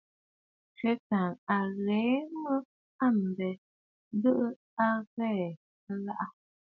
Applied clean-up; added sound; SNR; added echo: none; none; none; none.